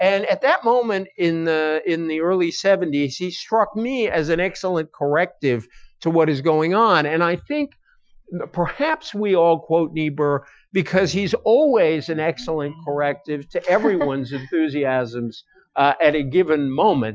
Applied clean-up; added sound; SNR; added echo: classical method Wiener filter.